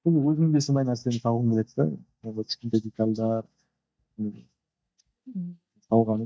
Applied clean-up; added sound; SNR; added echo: neural mask model DeepFilterNet 3.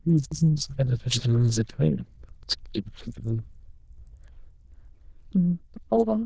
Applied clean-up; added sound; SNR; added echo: neural diffusion model UNIVERSE++.